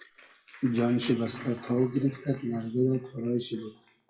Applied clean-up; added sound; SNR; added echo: classical method WPE with log-MMSE.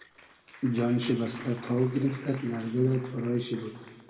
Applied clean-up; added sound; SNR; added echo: none; Applause; 20 dB; reverberation time 1.5 s.